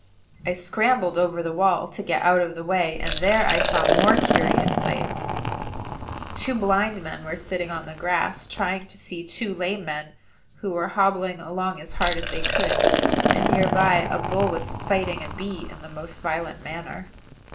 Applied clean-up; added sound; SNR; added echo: none; Liquid; 1 dB; none.